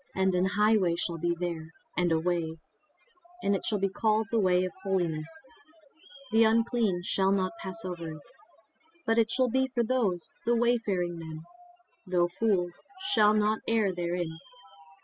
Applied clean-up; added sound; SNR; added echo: classical method spectral subtraction.